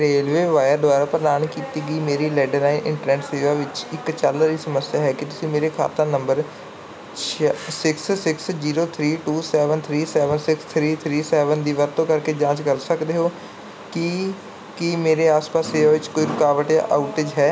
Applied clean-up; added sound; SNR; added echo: none; none; none; none.